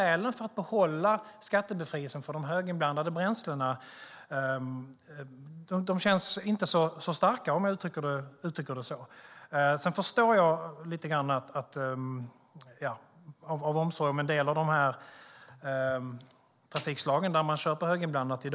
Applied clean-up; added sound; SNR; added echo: none; Snare drum; 20 dB; none.